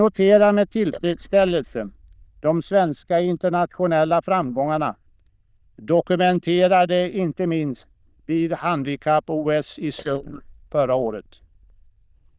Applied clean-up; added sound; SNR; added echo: neural diffusion model UNIVERSE++.